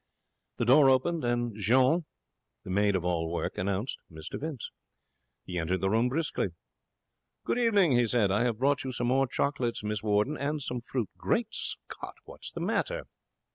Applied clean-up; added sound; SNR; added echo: none; none; none; none.